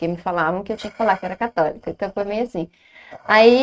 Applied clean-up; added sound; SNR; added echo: neural mask model RNNoise.